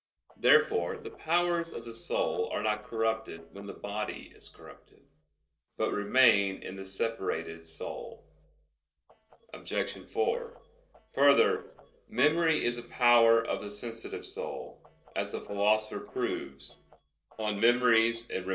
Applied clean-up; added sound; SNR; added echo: neural separator model SepFormer DNS4.